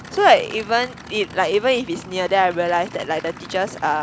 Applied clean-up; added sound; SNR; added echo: none; Idling / Aircraft; 17 dB; none.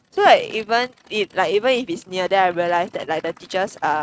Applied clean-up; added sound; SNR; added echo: neural mask model RNNoise.